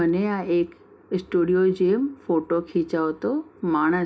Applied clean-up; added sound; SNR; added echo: none; none; none; reverberation time 0.3 s.